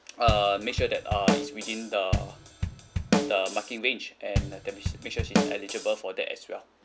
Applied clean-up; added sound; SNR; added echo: none; Drum kit; -1 dB; none.